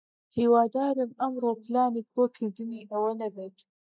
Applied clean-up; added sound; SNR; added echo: neural mask model Resemble Enhance denoiser.